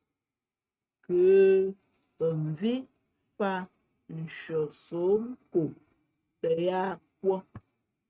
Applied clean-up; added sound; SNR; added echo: neural mask model RNNoise.